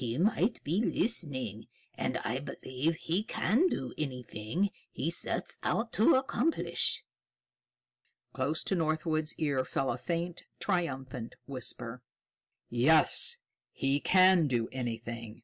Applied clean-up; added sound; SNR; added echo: none; Tambourine; 19 dB; none.